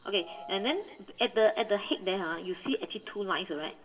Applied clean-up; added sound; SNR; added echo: none; Piano; 13 dB; reverberation time 2.5 s.